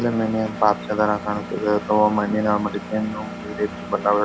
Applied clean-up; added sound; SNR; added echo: none; Engine; 11 dB; none.